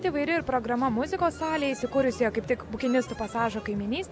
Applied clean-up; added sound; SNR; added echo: none; Harmonica; 18 dB; none.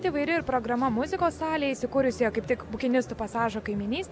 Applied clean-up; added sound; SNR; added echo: none; none; none; none.